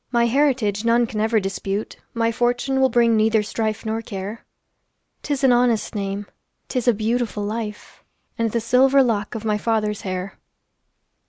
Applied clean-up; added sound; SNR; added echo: none; none; none; none.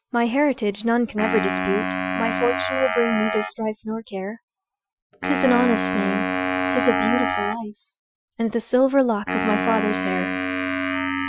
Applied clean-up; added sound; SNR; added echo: classical method Wiener filter.